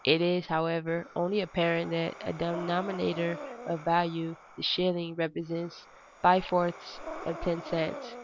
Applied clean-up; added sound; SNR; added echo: none; Breathing; 15 dB; none.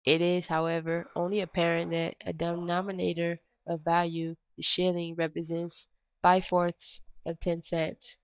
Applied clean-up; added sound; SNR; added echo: neural mask model DeepFilterNet 3.